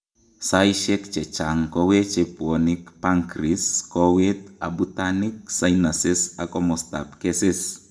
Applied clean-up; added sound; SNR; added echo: none; none; none; reverberation time 0.5 s.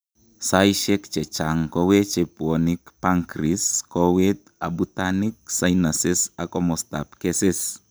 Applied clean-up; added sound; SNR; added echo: none; none; none; none.